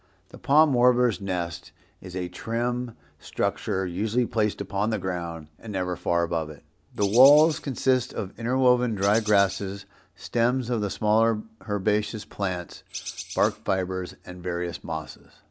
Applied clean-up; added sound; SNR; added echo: none; Bird; 12 dB; none.